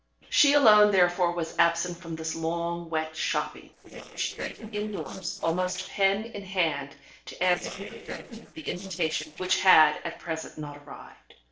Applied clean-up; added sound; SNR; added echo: neural separator model SepFormer DNS4.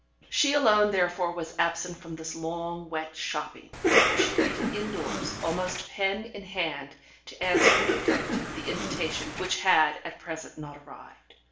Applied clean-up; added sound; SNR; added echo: none; Cough; -4 dB; reverberation time 0.5 s.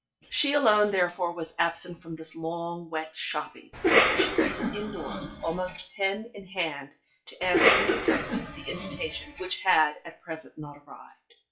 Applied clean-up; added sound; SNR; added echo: classical method WPE with log-MMSE.